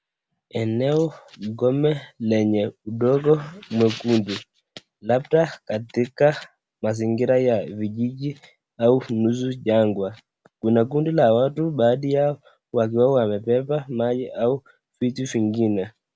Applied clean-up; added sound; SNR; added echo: none; none; none; none.